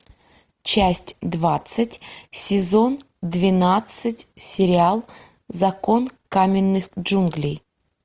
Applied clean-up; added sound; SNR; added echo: none; none; none; none.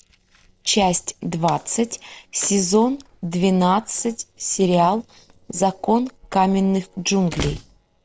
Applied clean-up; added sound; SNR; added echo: neural separator model SepFormer DNS4.